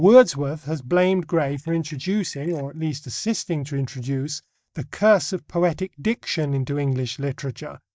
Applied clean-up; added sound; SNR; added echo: neural mask model DeepFilterNet 3.